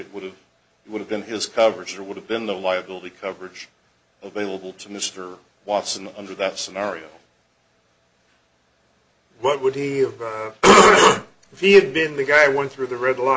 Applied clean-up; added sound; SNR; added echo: none; none; none; none.